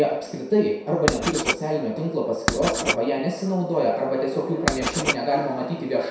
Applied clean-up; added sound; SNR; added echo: none; Writing; 4 dB; reverberation time 0.7 s.